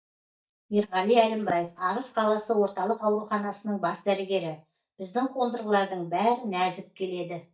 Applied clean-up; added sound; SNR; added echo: neural mask model DeepFilterNet 3.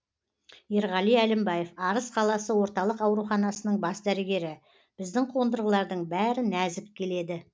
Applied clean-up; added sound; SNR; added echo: none; none; none; none.